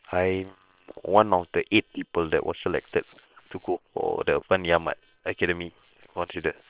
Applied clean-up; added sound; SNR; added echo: neural separator model SepFormer WHAM!.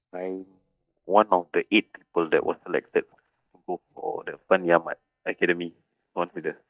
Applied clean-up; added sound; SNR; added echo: neural mask model DeepFilterNet 3.